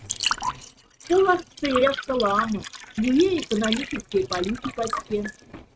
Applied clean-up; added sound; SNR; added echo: neural mask model RNNoise.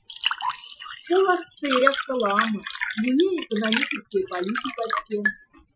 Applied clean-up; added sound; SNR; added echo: classical method Wiener filter.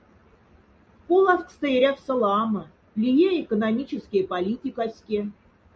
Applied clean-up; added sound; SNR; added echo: none; none; none; none.